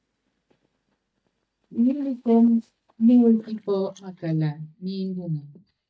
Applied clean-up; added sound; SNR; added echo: neural mask model DeepFilterNet 3.